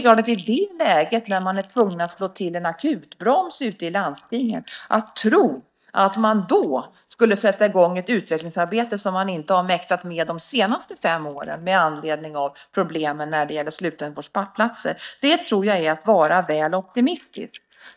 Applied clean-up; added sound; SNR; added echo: neural mask model DeepFilterNet 3.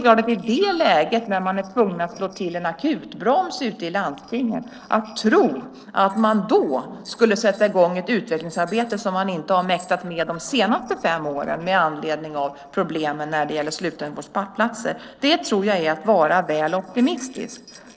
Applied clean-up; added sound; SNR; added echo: neural separator model SepFormer DNS4.